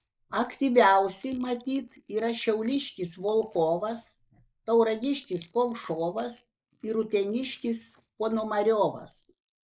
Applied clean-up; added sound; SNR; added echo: neural mask model Resemble Enhance denoiser.